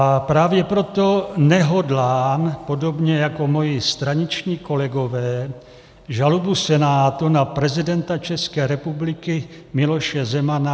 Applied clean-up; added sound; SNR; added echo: none; none; none; none.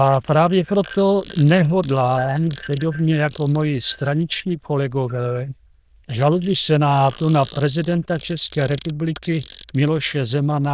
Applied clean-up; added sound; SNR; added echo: neural diffusion model UNIVERSE++.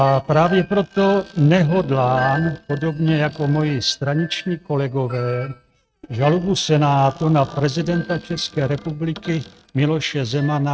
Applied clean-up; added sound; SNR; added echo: neural mask model RNNoise.